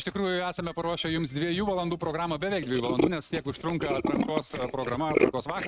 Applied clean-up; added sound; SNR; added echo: neural mask model RNNoise.